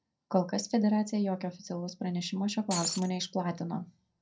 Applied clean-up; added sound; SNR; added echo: none; Shatter; 6 dB; reverberation time 0.2 s.